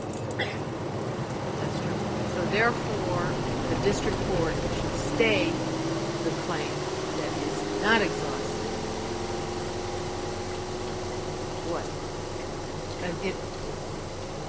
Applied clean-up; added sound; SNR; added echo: none; Engine; -4 dB; none.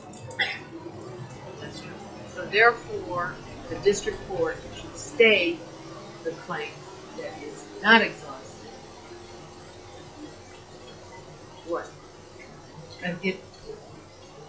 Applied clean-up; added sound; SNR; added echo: classical method log-MMSE.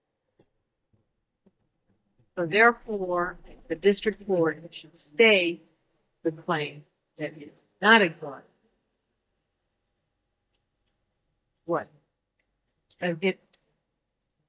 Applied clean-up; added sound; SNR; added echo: neural mask model DeepFilterNet 3.